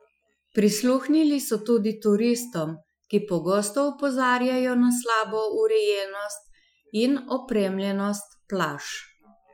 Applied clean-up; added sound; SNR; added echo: classical method Wiener filter.